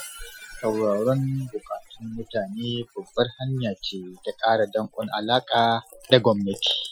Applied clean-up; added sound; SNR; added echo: classical method Wiener filter.